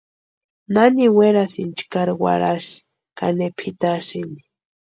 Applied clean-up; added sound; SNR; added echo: none; none; none; none.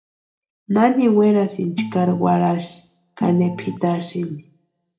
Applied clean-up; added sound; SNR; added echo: none; Organ; 11 dB; reverberation time 0.4 s.